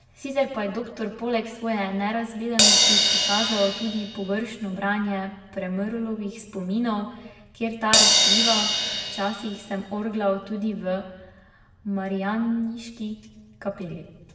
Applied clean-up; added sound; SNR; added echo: none; Crash cymbal; -5 dB; reverberation time 1.0 s.